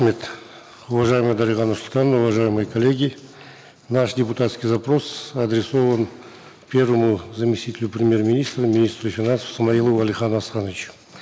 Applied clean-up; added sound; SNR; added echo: none; none; none; none.